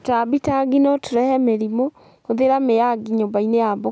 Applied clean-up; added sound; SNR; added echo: none; none; none; none.